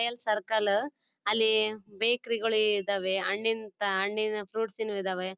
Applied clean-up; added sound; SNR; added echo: none; none; none; none.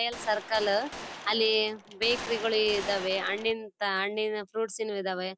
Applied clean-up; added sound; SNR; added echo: none; Gunshot, gunfire; 11 dB; none.